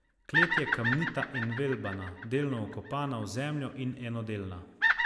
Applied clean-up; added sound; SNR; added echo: none; Bird vocalization, bird call, bird song; 0 dB; none.